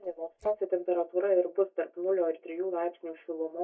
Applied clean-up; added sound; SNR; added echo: neural mask model DeepFilterNet 3.